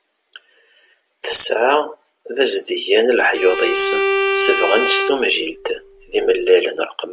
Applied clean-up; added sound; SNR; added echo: none; Bowed string instrument; 2 dB; none.